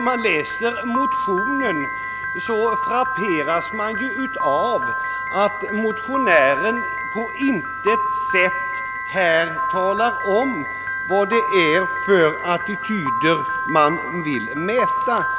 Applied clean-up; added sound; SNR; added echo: none; Piano; 3 dB; none.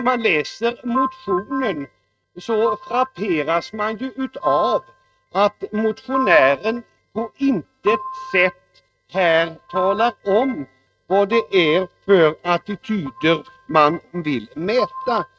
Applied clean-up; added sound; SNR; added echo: neural mask model RNNoise.